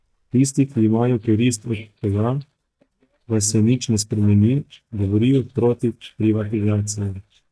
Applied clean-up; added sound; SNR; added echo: neural mask model DeepFilterNet 3.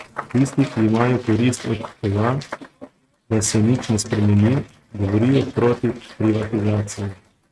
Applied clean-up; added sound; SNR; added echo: neural mask model RNNoise.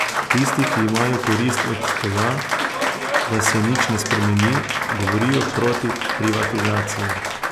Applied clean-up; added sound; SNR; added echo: none; Applause; 1 dB; none.